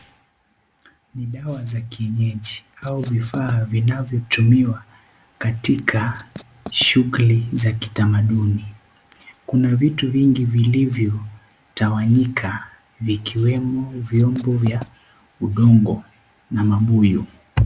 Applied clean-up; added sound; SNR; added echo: none; Writing; 18 dB; none.